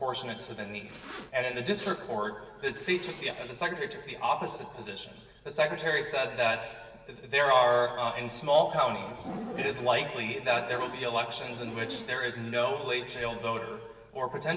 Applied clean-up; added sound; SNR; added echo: none; Zipper (clothing); 17 dB; reverberation time 1.4 s.